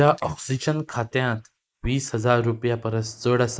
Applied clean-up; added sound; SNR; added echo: neural mask model Resemble Enhance denoiser.